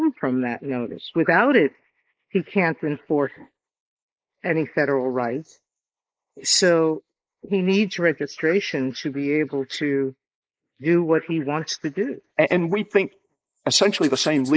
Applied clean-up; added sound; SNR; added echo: neural mask model Resemble Enhance denoiser.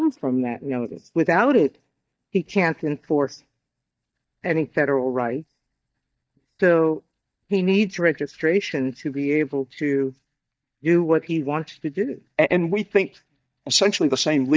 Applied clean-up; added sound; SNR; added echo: neural mask model DeepFilterNet 3.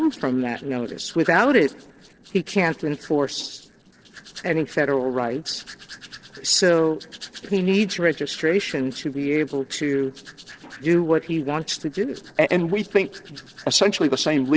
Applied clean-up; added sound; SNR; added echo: neural separator model SepFormer DNS4.